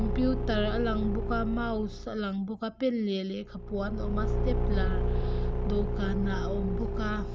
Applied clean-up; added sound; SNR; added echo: none; Engine / Car; -2 dB; none.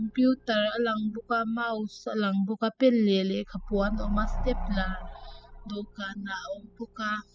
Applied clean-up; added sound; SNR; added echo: classical method spectral subtraction.